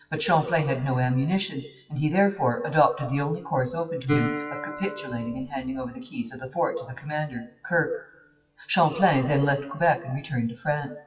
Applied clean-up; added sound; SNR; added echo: classical method WPE with log-MMSE.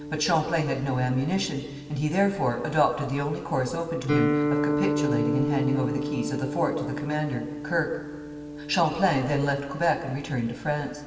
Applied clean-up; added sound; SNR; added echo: none; Guitar; 4 dB; reverberation time 2.1 s.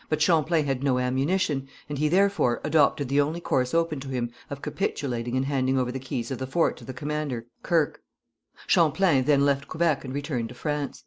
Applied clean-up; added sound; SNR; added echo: none; none; none; none.